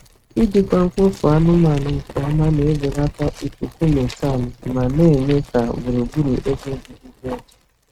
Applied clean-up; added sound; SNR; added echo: neural mask model RNNoise.